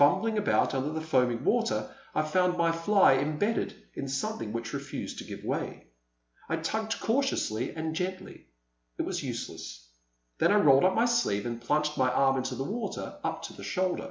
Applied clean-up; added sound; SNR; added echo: none; none; none; none.